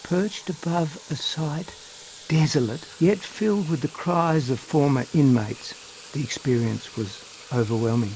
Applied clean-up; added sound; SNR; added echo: none; Sink (filling or washing) / Water tap, faucet; 20 dB; none.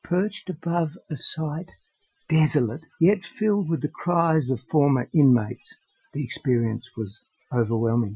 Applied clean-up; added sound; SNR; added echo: classical method Wiener filter.